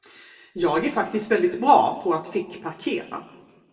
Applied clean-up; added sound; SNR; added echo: none; none; none; reverberation time 1.4 s.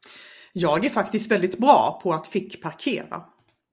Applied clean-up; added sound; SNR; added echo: none; none; none; none.